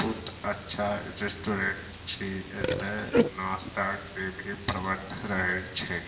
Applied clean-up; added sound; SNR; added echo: none; Burping, eructation; 3 dB; reverberation time 0.9 s.